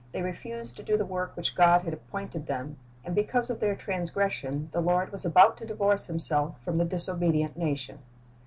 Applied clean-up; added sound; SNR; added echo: none; none; none; none.